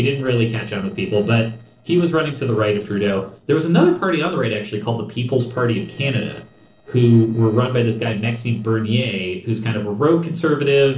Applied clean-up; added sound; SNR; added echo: neural separator model SepFormer DNS4.